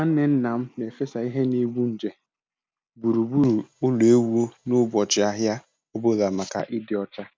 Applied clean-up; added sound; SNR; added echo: none; none; none; none.